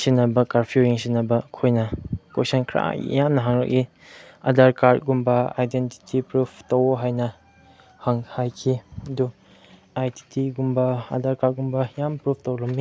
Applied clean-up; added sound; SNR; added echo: none; none; none; none.